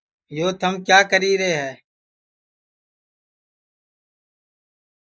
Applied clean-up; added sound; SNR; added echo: neural mask model Resemble Enhance denoiser.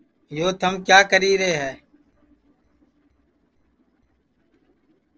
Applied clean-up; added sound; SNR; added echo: neural separator model SepFormer DNS4.